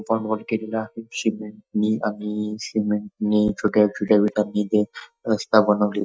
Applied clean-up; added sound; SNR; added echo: neural mask model DeepFilterNet 3.